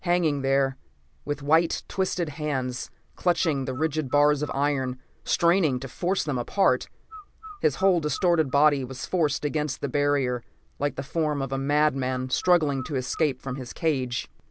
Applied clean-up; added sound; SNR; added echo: none; Bird; 19 dB; none.